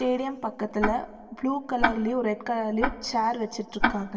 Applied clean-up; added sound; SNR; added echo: none; Tick-tock; 4 dB; reverberation time 1.5 s.